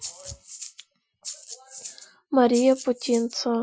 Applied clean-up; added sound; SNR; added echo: classical method Wiener filter.